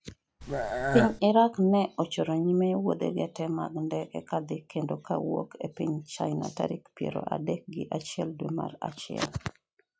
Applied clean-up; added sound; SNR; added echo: classical method log-MMSE.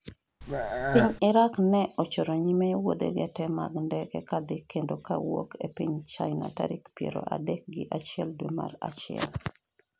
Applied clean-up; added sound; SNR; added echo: none; Burping, eructation; 0 dB; none.